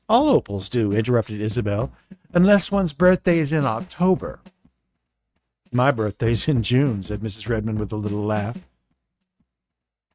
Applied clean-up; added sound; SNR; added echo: neural mask model RNNoise.